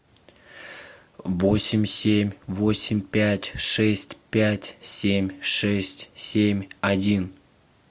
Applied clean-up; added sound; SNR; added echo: none; none; none; none.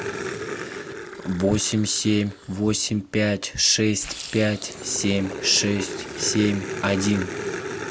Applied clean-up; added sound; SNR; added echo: none; Growling; 9 dB; none.